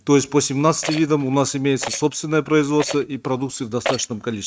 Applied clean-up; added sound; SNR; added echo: neural mask model RNNoise.